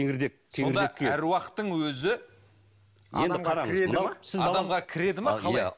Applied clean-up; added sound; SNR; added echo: none; none; none; none.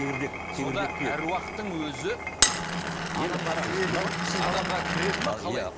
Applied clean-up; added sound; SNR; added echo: none; Glass; -1 dB; none.